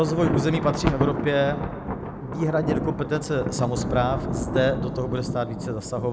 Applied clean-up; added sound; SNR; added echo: none; Thunder; 2 dB; none.